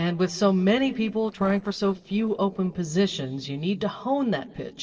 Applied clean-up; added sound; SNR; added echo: neural separator model SepFormer DNS4.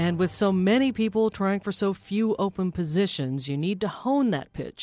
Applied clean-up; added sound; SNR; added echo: none; none; none; none.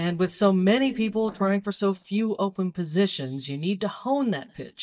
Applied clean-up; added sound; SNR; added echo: neural mask model DeepFilterNet 3.